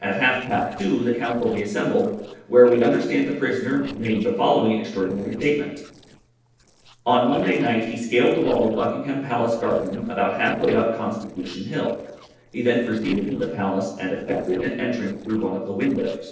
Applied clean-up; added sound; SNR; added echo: neural separator model SepFormer DNS4.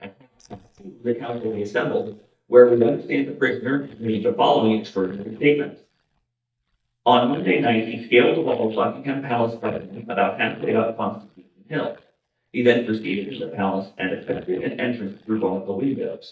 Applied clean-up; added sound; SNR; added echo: neural mask model DeepFilterNet 3.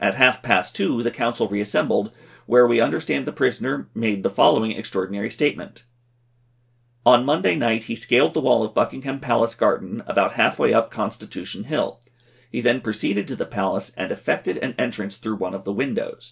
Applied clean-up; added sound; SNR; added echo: none; none; none; none.